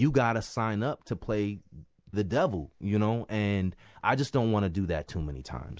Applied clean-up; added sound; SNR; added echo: none; none; none; none.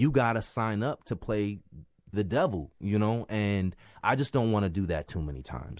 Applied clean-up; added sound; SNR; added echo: neural mask model Resemble Enhance denoiser.